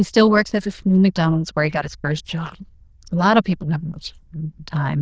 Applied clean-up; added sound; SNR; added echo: neural diffusion model UNIVERSE++.